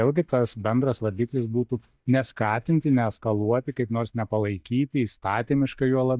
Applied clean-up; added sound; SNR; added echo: neural mask model DeepFilterNet 3.